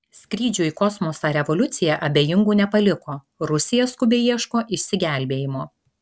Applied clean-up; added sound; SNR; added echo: none; none; none; none.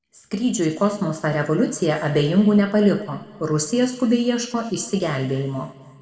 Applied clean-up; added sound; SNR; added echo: none; none; none; reverberation time 1.5 s.